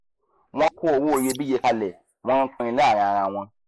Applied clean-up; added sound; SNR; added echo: neural mask model Resemble Enhance denoiser.